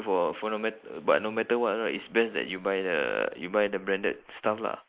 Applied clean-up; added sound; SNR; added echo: neural mask model Resemble Enhance denoiser.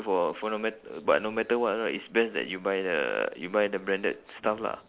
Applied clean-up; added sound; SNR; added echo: neural separator model SepFormer DNS4.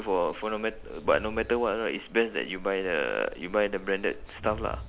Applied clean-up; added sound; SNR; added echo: none; Wind + Crowd; 15 dB; none.